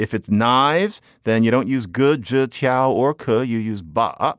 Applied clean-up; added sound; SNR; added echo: none; none; none; none.